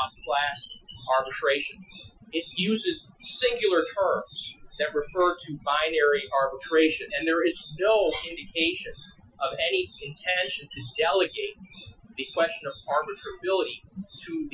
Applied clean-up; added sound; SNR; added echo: classical method Wiener filter.